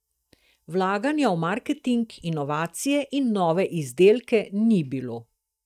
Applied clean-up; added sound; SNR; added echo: neural mask model DeepFilterNet 3.